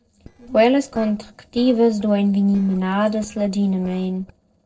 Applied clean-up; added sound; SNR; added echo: neural separator model SepFormer DNS4.